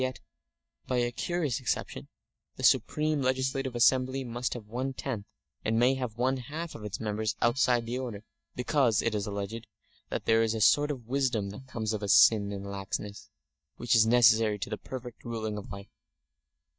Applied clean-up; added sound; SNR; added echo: neural mask model DeepFilterNet 3.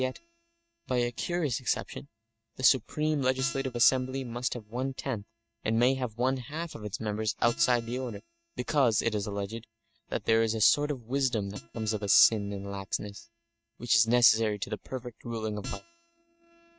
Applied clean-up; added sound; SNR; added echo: neural mask model RNNoise.